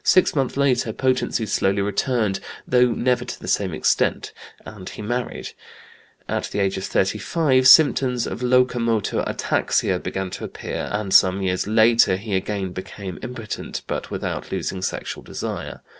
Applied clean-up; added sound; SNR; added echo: none; none; none; none.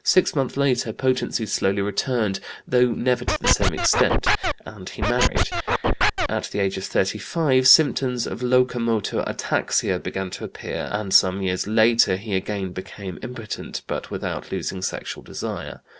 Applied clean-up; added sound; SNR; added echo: none; Scratching (performance technique); -2 dB; none.